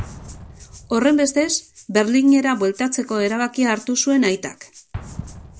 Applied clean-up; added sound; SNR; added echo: none; Rattle (instrument) + Explosion; 19 dB; none.